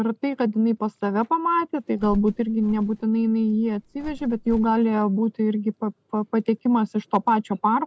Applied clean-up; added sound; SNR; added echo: none; Bird; 16 dB; none.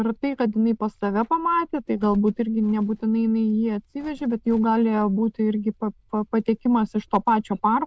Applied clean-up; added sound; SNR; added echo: neural diffusion model UNIVERSE++.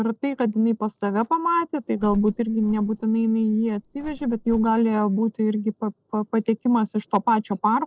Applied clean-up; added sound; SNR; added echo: neural separator model SepFormer DNS4.